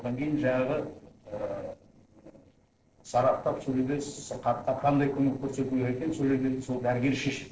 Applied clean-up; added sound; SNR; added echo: neural separator model SepFormer DNS4.